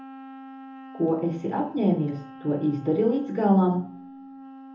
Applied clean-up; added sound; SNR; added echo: none; Wind instrument, woodwind instrument; 17 dB; reverberation time 1.0 s.